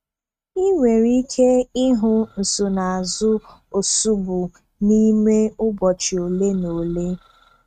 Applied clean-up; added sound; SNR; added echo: neural mask model RNNoise.